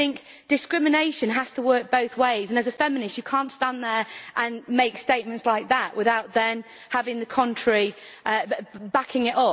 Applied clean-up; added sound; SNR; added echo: none; none; none; none.